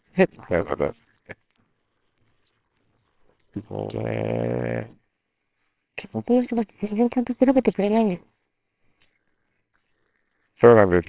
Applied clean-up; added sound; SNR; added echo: neural separator model SepFormer WHAMR!.